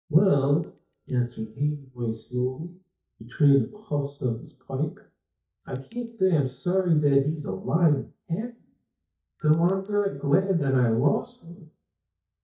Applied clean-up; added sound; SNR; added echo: neural mask model DeepFilterNet 3.